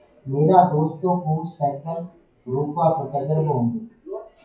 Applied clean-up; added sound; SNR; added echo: classical method WPE with log-MMSE.